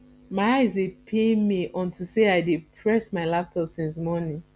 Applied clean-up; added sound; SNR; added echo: none; none; none; none.